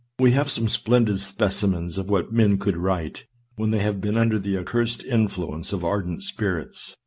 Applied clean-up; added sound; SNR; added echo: none; none; none; none.